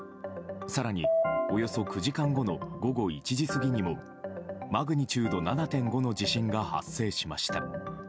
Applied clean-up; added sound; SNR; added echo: none; none; none; none.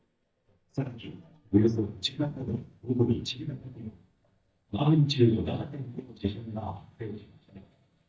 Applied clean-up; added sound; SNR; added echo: neural mask model DeepFilterNet 3.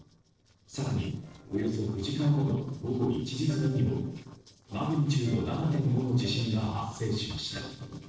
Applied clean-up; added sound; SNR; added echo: neural separator model SepFormer DNS4.